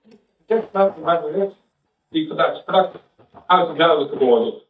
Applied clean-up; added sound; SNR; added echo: neural mask model DeepFilterNet 3.